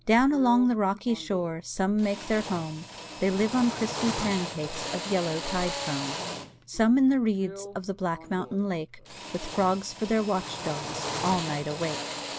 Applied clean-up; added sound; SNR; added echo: none; Drill; 9 dB; none.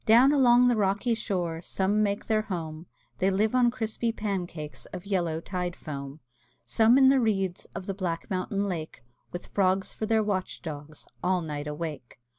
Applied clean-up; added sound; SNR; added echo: none; none; none; none.